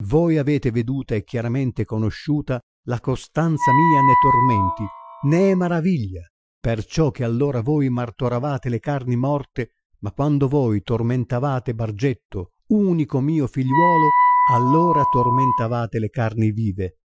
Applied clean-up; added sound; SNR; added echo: classical method Wiener filter.